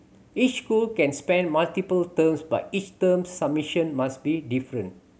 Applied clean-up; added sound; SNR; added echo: none; none; none; none.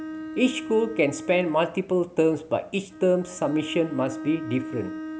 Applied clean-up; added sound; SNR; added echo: none; Bowed string instrument; 11 dB; none.